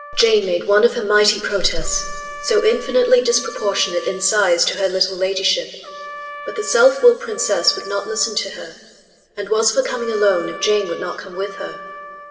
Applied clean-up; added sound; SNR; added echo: none; Trumpet; 17 dB; reverberation time 2.1 s.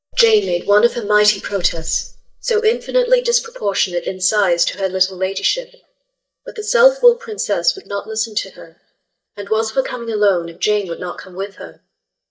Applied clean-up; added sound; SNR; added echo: neural mask model DeepFilterNet 3.